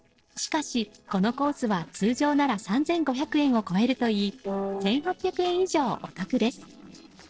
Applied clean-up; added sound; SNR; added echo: neural separator model SepFormer DNS4.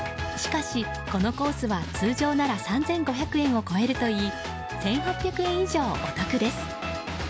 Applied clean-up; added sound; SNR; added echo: none; none; none; none.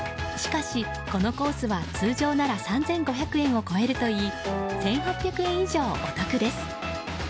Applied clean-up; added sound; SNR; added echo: none; Wind instrument, woodwind instrument; 6 dB; none.